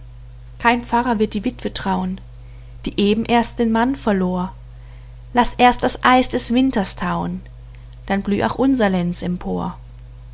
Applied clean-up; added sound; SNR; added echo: none; none; none; none.